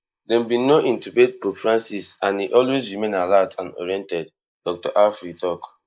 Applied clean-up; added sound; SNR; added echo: neural mask model Resemble Enhance denoiser.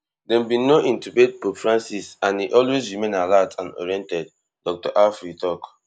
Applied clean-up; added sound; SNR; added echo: none; none; none; none.